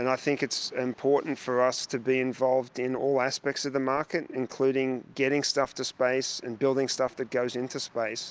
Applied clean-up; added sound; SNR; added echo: none; none; none; none.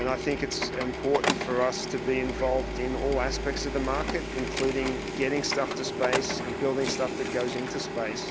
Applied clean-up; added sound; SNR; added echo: none; Printer; 2 dB; none.